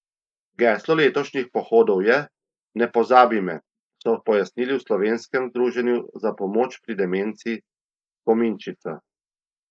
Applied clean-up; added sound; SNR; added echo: neural mask model Resemble Enhance denoiser.